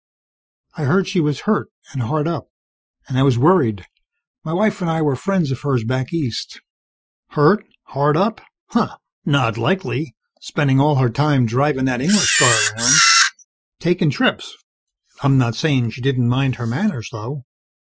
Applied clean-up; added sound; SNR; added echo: classical method Wiener filter.